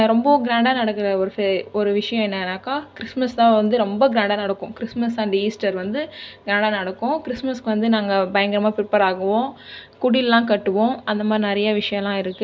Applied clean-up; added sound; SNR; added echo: none; none; none; none.